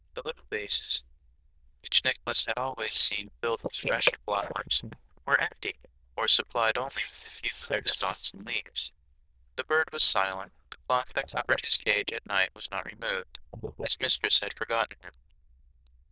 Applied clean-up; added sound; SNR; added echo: neural diffusion model UNIVERSE++.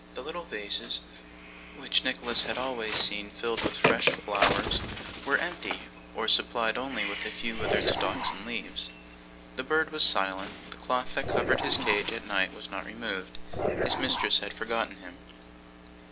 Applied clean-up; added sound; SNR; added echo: none; Dog + Bird; 4 dB; none.